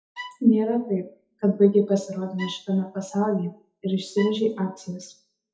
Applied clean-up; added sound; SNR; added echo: classical method WPE with log-MMSE.